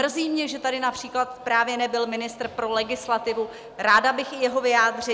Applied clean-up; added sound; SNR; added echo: none; none; none; none.